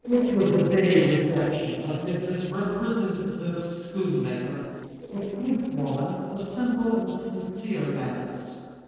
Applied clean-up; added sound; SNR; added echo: neural separator model SepFormer DNS4.